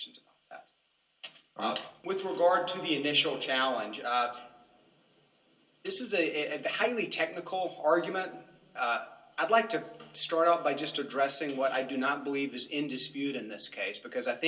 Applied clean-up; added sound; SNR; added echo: none; none; none; reverberation time 0.2 s.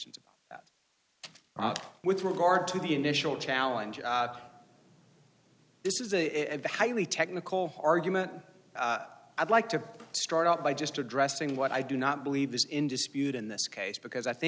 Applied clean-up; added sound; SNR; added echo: none; none; none; none.